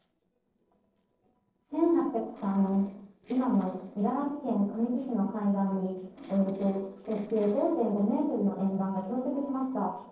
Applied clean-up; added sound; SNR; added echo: neural separator model SepFormer DNS4.